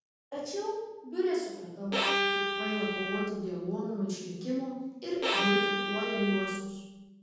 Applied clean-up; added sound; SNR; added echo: none; Bowed string instrument; -2 dB; reverberation time 1.3 s.